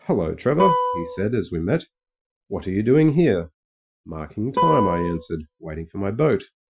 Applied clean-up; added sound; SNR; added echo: classical method Wiener filter.